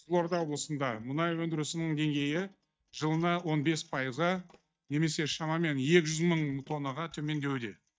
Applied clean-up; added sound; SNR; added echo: neural mask model DeepFilterNet 3.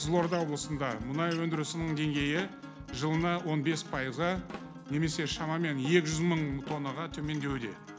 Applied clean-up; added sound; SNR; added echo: none; Drum kit + Acoustic guitar; 12 dB; none.